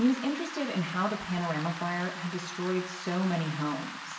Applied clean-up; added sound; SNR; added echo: none; Rain; 10 dB; reverberation time 1.0 s.